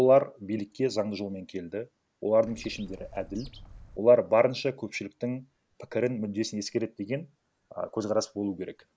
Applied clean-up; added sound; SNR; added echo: none; Bird; 18 dB; none.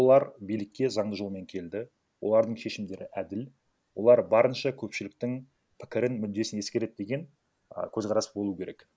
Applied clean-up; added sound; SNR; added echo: none; none; none; none.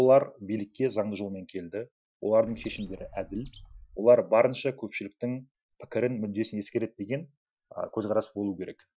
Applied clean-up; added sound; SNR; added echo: classical method Wiener filter.